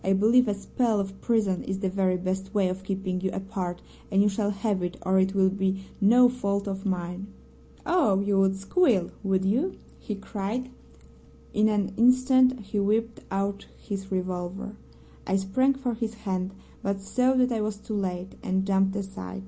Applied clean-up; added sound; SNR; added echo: none; none; none; none.